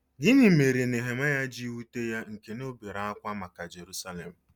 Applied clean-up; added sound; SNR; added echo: none; none; none; none.